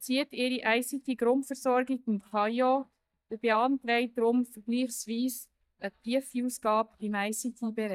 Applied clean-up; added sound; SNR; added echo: neural mask model DeepFilterNet 3.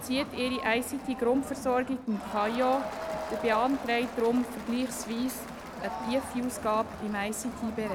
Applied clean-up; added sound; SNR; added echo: none; Crowd; 9 dB; none.